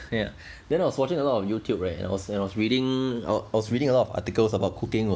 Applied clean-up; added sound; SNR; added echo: none; none; none; none.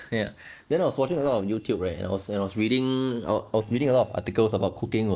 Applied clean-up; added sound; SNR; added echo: neural separator model SepFormer DNS4.